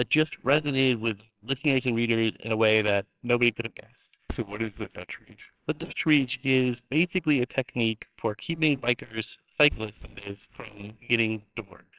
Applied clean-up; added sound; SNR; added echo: neural separator model SepFormer WHAMR!.